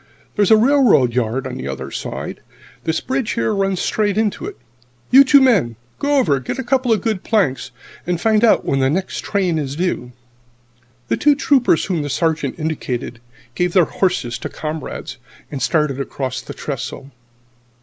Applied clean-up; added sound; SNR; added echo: none; none; none; none.